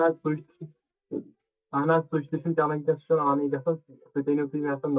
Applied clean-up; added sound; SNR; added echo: neural mask model DeepFilterNet 3.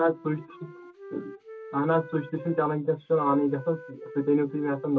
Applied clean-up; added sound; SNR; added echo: none; Wind instrument, woodwind instrument; 16 dB; reverberation time 0.2 s.